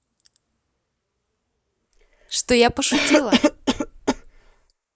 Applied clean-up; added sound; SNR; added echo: neural mask model Resemble Enhance denoiser.